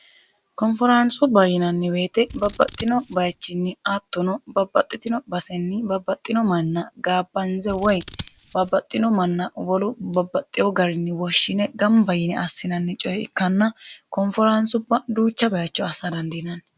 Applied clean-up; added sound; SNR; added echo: none; Scissors; 15 dB; none.